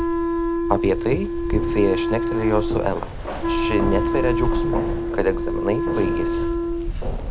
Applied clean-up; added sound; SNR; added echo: none; Wind instrument, woodwind instrument + Keys jangling; -3 dB; none.